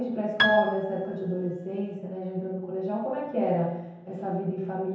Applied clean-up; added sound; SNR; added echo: none; Piano; 2 dB; reverberation time 0.9 s.